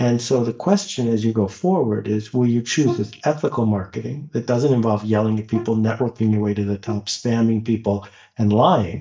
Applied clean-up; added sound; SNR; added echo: neural mask model DeepFilterNet 3.